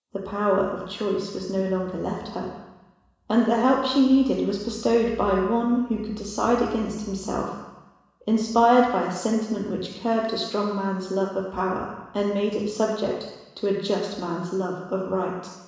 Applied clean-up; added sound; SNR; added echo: none; none; none; reverberation time 1.0 s.